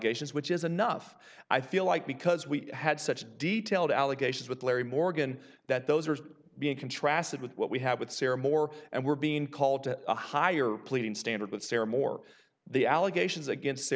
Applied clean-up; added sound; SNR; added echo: none; none; none; none.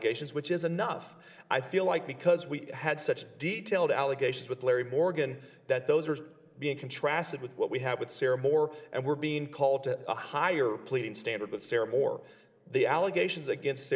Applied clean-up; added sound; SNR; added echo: none; none; none; reverberation time 1.7 s.